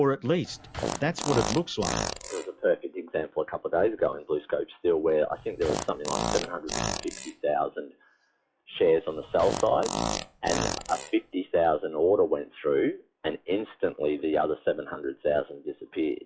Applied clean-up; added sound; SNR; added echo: classical method log-MMSE.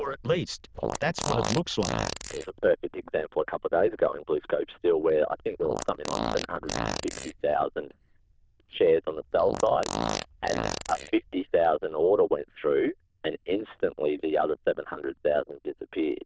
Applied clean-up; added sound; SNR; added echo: neural diffusion model UNIVERSE++.